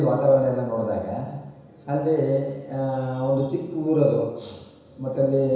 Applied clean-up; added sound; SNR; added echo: none; none; none; reverberation time 1.0 s.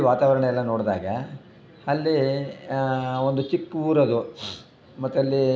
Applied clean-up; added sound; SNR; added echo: none; none; none; none.